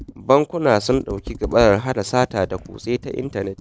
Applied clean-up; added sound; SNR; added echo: none; Computer keyboard; 16 dB; none.